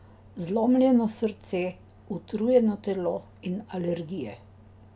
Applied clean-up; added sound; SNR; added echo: none; none; none; none.